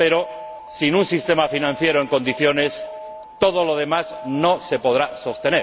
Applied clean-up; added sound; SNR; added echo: none; Alarm; 14 dB; none.